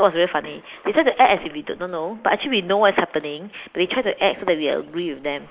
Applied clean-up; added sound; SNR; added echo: neural mask model Resemble Enhance denoiser.